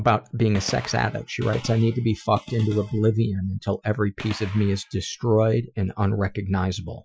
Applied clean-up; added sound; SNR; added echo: classical method Wiener filter.